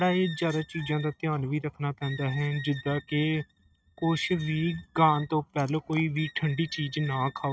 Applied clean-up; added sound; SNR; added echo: neural mask model RNNoise.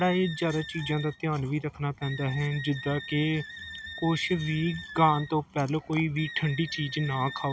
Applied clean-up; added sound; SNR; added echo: none; Wind instrument, woodwind instrument; 14 dB; none.